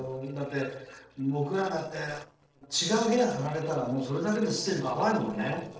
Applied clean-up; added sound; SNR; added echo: neural separator model SepFormer DNS4.